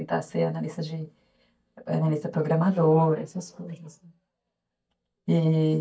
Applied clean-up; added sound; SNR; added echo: neural mask model DeepFilterNet 3.